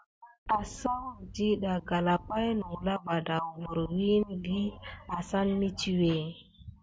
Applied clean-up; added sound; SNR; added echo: none; Wind; 17 dB; none.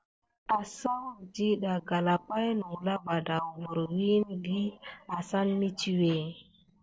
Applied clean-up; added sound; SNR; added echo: neural separator model SepFormer DNS4.